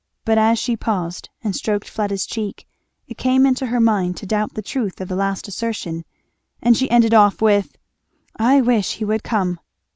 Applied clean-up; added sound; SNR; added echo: none; none; none; none.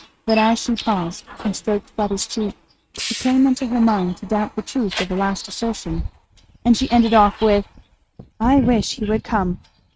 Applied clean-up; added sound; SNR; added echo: neural mask model RNNoise.